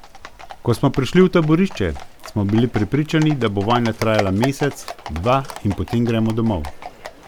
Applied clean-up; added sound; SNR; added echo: none; Livestock, farm animals, working animals; 14 dB; none.